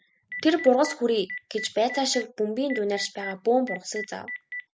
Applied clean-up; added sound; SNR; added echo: none; Telephone; 13 dB; none.